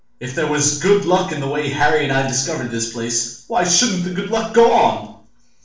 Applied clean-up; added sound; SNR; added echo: none; none; none; reverberation time 0.6 s.